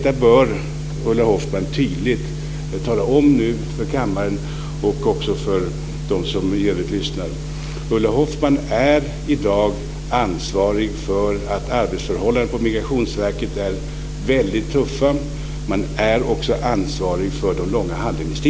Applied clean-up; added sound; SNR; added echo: none; none; none; none.